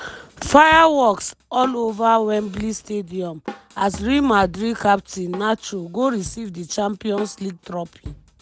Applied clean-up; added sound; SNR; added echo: none; Drum kit; 19 dB; none.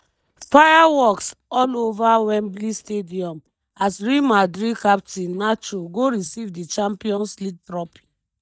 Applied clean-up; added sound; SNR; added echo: neural mask model DeepFilterNet 3.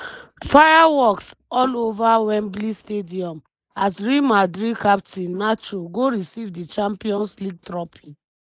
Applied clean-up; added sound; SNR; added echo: neural mask model Resemble Enhance denoiser.